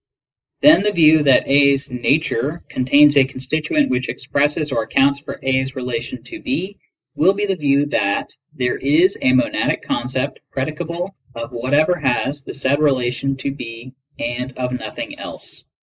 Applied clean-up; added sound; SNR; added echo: neural mask model Resemble Enhance denoiser.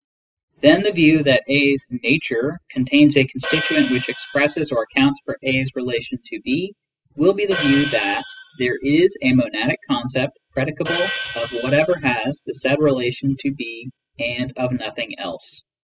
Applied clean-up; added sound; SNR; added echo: classical method spectral subtraction.